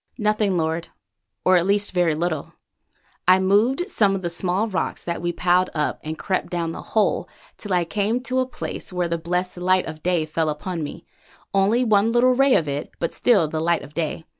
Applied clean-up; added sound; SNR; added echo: none; none; none; none.